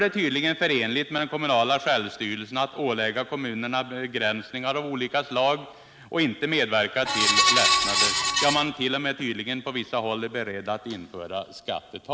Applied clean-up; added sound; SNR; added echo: none; Screech; -5 dB; none.